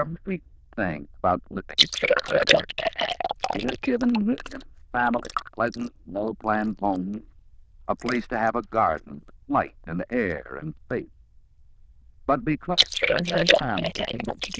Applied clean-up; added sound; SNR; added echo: neural diffusion model UNIVERSE++.